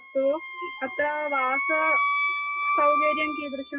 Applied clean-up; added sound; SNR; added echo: classical method WPE with log-MMSE.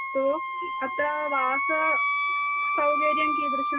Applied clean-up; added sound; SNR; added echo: none; Wind instrument, woodwind instrument; -3 dB; reverberation time 0.2 s.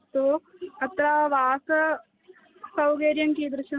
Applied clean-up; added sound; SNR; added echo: none; none; none; none.